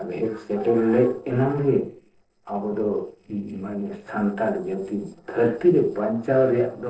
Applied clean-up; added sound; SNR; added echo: neural separator model SepFormer DNS4.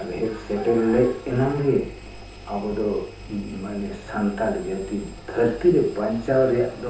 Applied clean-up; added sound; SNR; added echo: none; Engine; 17 dB; reverberation time 0.6 s.